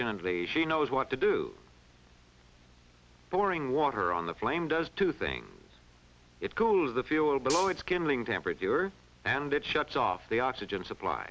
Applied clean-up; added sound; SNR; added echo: none; Gunshot, gunfire; 12 dB; none.